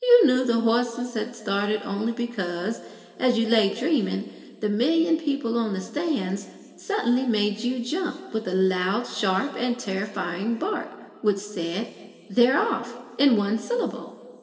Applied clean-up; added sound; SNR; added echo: none; none; none; reverberation time 1.9 s.